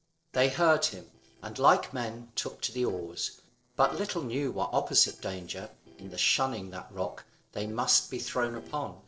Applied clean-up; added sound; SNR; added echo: neural separator model SepFormer DNS4.